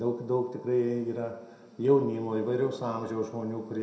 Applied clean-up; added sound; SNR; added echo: none; none; none; reverberation time 0.5 s.